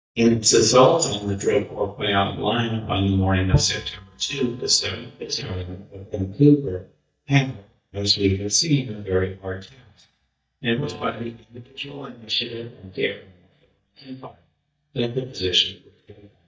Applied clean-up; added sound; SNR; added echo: neural mask model DeepFilterNet 3.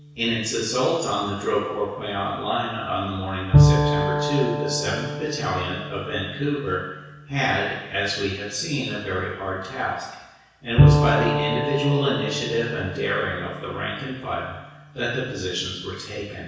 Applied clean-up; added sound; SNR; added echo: none; Bowed string instrument; -1 dB; reverberation time 1.1 s.